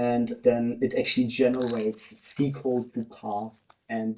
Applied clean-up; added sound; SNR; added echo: neural mask model DeepFilterNet 3.